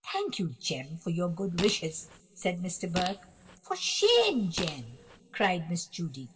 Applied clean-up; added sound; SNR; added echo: none; Fart; 11 dB; reverberation time 1.6 s.